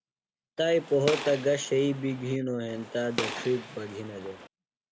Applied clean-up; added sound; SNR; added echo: none; Gunshot, gunfire; 9 dB; none.